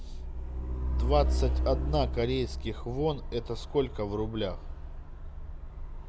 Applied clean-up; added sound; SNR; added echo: none; Truck; -1 dB; none.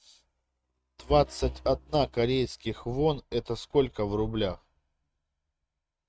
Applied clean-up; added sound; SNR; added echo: neural mask model RNNoise.